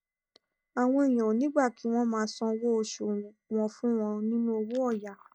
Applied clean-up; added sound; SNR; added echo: neural mask model DeepFilterNet 3.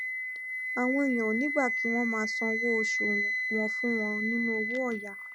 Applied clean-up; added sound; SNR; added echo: none; Wind instrument, woodwind instrument; 0 dB; none.